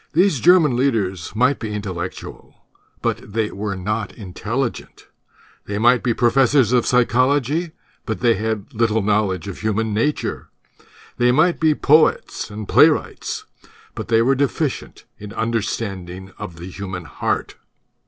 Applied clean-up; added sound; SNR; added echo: none; none; none; none.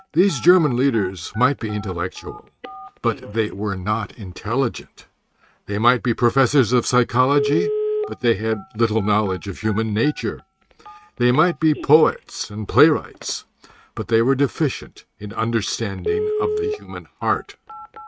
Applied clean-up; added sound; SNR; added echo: neural mask model RNNoise.